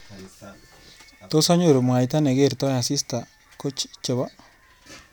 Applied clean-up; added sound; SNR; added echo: none; none; none; none.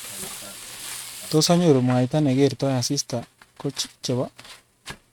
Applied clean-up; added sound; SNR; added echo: neural mask model RNNoise.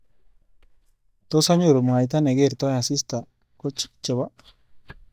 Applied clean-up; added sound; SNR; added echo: neural mask model DeepFilterNet 3.